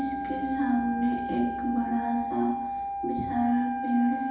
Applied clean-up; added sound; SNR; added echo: none; Wind instrument, woodwind instrument; 4 dB; reverberation time 0.9 s.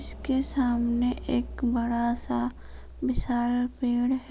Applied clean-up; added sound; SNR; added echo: none; none; none; none.